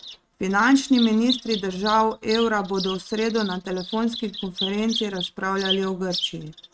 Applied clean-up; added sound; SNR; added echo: neural mask model RNNoise.